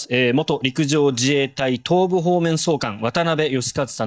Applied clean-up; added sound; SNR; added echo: neural mask model DeepFilterNet 3.